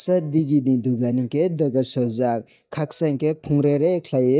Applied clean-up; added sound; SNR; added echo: neural mask model DeepFilterNet 3.